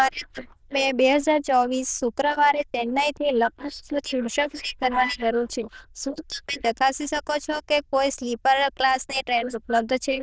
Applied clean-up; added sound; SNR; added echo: neural diffusion model UNIVERSE++.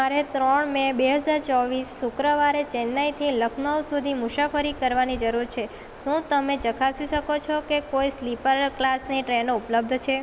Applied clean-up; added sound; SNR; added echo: none; none; none; none.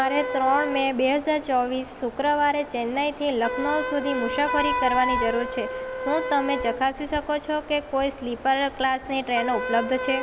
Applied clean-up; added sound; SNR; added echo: none; Wind instrument, woodwind instrument; 7 dB; none.